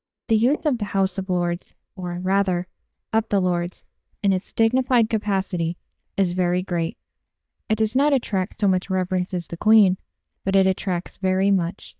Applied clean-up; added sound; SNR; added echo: neural mask model DeepFilterNet 3.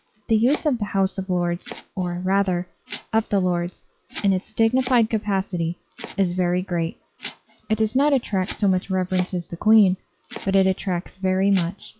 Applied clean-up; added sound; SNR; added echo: classical method log-MMSE.